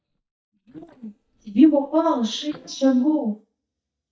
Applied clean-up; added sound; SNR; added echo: neural mask model DeepFilterNet 3.